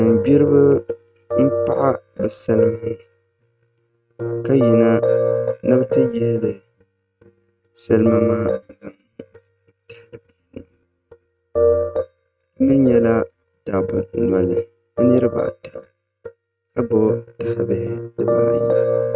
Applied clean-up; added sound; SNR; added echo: neural mask model RNNoise.